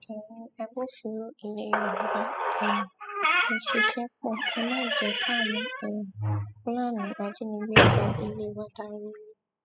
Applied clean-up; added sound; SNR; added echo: classical method spectral subtraction.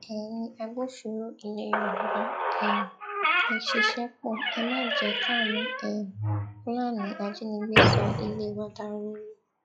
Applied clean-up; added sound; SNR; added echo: classical method log-MMSE.